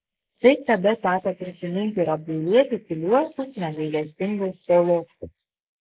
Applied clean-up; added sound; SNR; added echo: neural mask model Resemble Enhance denoiser.